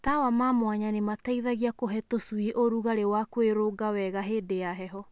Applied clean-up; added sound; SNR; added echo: none; none; none; none.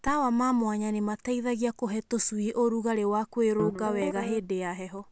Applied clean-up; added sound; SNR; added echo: none; Guitar; 7 dB; none.